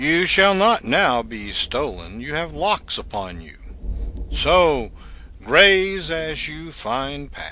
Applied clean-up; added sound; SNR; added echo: none; Thunder; 14 dB; none.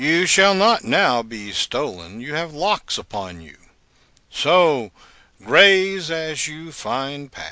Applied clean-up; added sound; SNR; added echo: none; none; none; none.